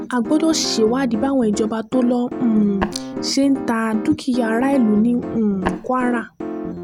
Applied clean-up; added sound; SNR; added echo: none; Tap + Piano; 9 dB; none.